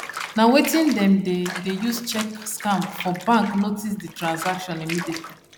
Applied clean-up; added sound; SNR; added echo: none; Bathtub (filling or washing) / Water; 13 dB; none.